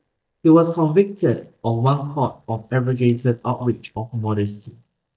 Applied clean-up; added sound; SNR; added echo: neural mask model DeepFilterNet 3.